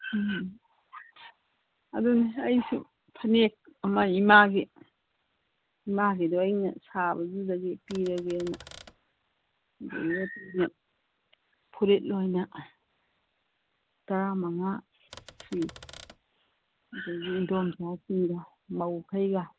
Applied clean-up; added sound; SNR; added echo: none; Typewriter; 19 dB; none.